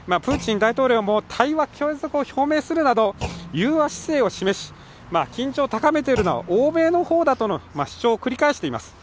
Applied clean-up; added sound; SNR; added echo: none; Thump, thud; 18 dB; none.